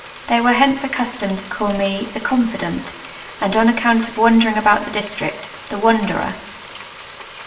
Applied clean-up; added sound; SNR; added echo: none; Frying (food); 16 dB; reverberation time 0.8 s.